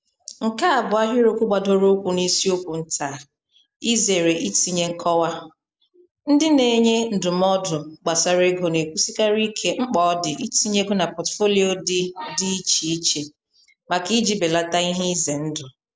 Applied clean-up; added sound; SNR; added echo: none; none; none; none.